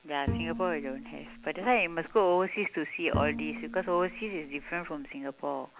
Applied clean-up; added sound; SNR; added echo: none; Bowed string instrument; 7 dB; none.